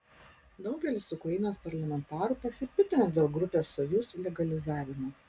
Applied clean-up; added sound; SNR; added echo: none; none; none; none.